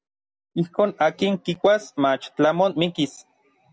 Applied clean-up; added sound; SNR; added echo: none; none; none; none.